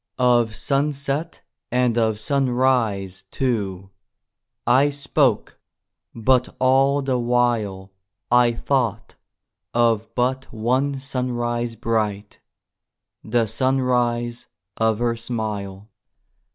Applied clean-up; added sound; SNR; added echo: none; none; none; none.